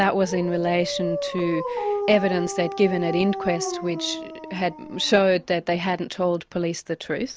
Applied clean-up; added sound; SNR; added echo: none; Dog; 8 dB; none.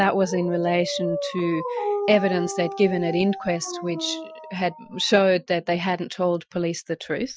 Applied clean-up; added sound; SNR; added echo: classical method Wiener filter.